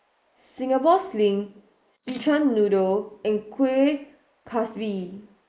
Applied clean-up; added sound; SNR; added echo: neural mask model Resemble Enhance denoiser.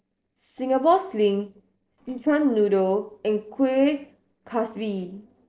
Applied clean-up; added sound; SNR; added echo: neural separator model SepFormer DNS4.